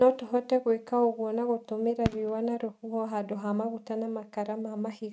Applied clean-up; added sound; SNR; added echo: neural mask model RNNoise.